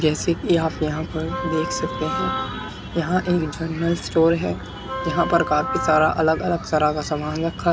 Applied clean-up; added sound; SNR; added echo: none; Wind instrument, woodwind instrument; 8 dB; none.